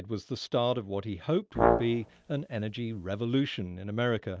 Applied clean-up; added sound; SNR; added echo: none; Brass instrument; -1 dB; none.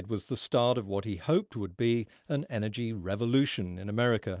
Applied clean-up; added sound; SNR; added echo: none; none; none; none.